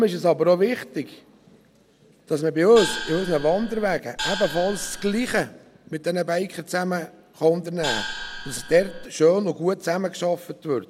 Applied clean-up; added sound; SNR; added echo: none; Gong; 8 dB; none.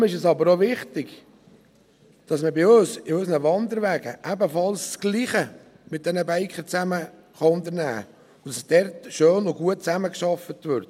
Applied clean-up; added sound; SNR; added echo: none; none; none; none.